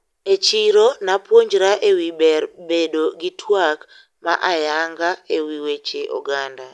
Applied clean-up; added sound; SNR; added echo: none; none; none; none.